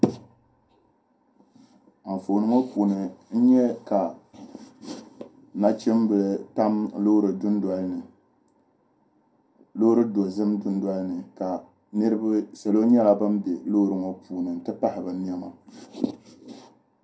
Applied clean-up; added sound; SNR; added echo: none; none; none; reverberation time 0.2 s.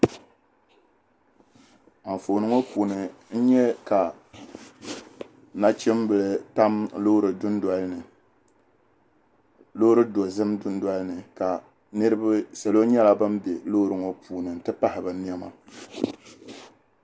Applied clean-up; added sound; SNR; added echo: none; none; none; none.